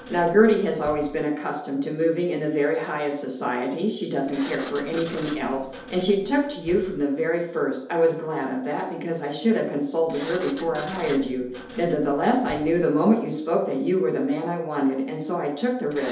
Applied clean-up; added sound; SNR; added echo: none; Sliding door; 19 dB; reverberation time 2.2 s.